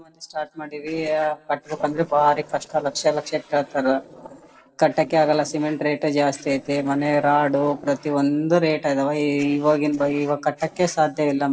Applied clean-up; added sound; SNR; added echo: neural separator model SepFormer DNS4.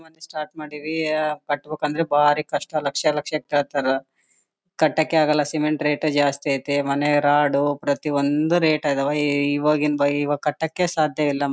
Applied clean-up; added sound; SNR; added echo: none; none; none; none.